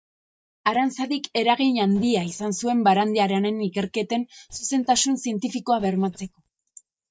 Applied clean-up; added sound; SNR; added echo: neural mask model DeepFilterNet 3.